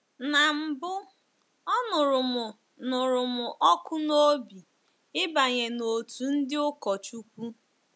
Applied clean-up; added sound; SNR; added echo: none; none; none; none.